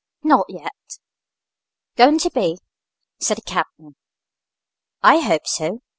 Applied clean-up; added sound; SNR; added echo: none; none; none; none.